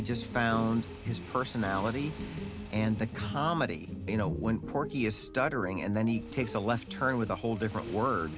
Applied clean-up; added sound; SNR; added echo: none; Bowed string instrument + Motorcycle / Engine; 18 dB; none.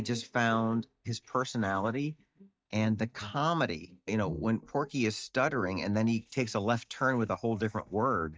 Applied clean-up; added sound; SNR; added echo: neural mask model DeepFilterNet 3.